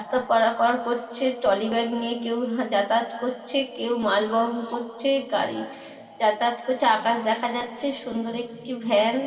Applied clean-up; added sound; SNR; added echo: none; none; none; reverberation time 2.5 s.